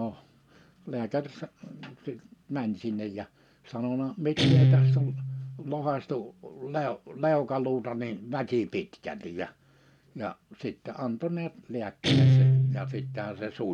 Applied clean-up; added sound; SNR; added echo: none; Guitar; -4 dB; none.